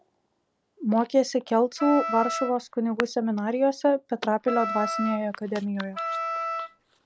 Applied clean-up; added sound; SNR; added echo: none; Wind instrument, woodwind instrument; 6 dB; none.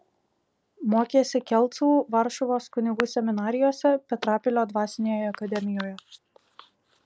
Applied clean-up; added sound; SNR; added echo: none; none; none; none.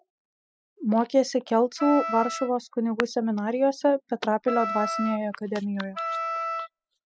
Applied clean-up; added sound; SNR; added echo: classical method spectral subtraction.